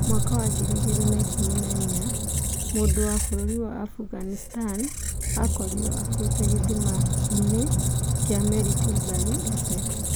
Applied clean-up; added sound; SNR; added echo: none; Squeak; -5 dB; none.